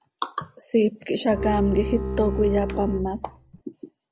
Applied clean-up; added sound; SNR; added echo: none; Bowed string instrument; 4 dB; none.